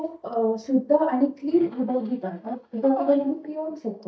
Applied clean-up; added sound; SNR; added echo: neural mask model DeepFilterNet 3.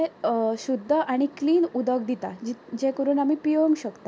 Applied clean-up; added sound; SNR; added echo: none; none; none; none.